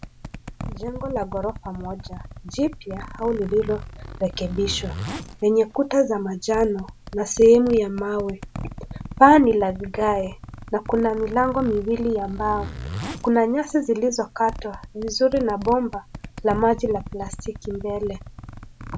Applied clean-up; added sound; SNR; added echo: none; Zipper (clothing); 13 dB; none.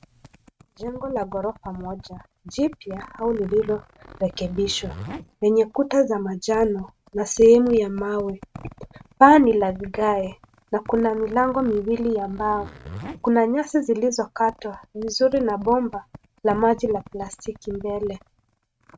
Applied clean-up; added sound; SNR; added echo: neural mask model RNNoise.